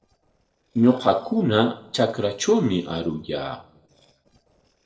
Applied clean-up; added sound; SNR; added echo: neural separator model SepFormer DNS4.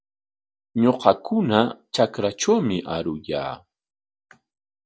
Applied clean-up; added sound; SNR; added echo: none; none; none; none.